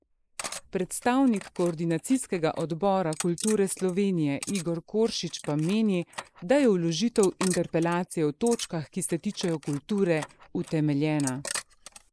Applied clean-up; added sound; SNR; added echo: neural mask model Resemble Enhance denoiser.